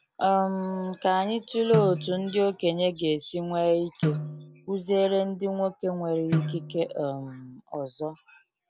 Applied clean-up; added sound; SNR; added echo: none; Snare drum; 8 dB; none.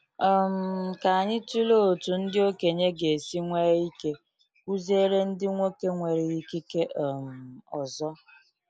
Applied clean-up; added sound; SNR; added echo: none; none; none; none.